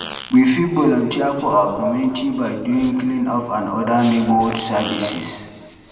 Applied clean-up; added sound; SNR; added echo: none; Fart; 16 dB; reverberation time 1.9 s.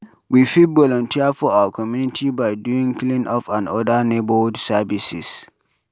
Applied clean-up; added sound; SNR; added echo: none; none; none; none.